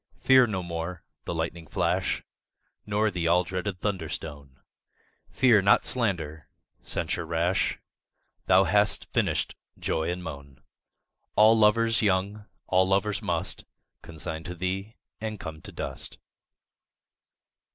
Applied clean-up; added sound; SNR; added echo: none; none; none; none.